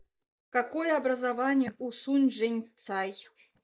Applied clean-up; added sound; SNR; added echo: neural mask model DeepFilterNet 3.